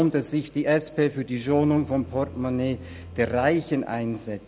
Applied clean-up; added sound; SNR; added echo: none; Bowed string instrument; 17 dB; none.